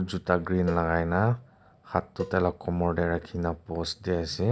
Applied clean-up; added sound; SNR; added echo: none; Cowbell; 15 dB; none.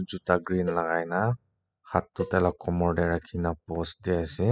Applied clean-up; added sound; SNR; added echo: classical method spectral subtraction.